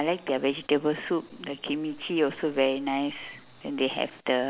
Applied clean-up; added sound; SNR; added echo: none; none; none; none.